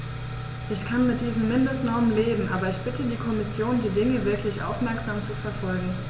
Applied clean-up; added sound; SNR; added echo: none; none; none; none.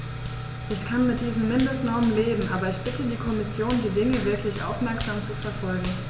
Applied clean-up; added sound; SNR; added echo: none; Hands; 16 dB; none.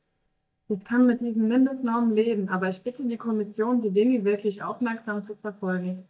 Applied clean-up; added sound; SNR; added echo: neural mask model DeepFilterNet 3.